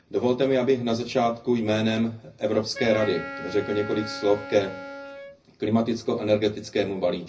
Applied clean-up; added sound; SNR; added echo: none; Wind instrument, woodwind instrument; 12 dB; reverberation time 0.4 s.